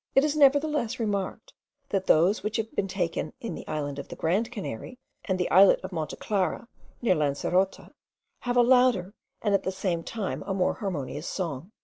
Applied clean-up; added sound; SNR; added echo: none; none; none; none.